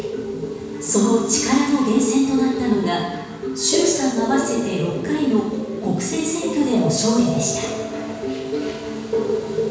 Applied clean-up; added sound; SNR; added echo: none; none; none; reverberation time 1.1 s.